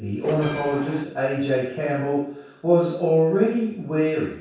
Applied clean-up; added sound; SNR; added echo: none; Bell; 13 dB; reverberation time 0.7 s.